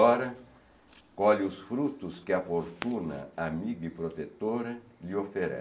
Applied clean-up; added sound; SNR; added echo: none; none; none; none.